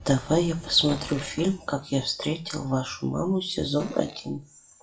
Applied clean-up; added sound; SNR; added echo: classical method WPE with log-MMSE.